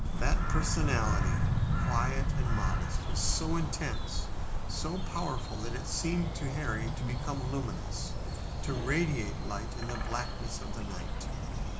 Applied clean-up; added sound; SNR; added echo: none; Bird vocalization, bird call, bird song; -5 dB; reverberation time 0.4 s.